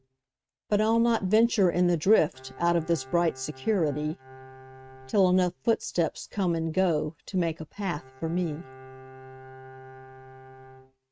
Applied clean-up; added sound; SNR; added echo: neural mask model RNNoise.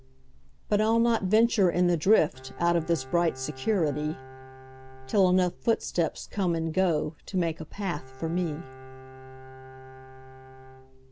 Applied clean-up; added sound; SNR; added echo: none; Bowed string instrument; 19 dB; none.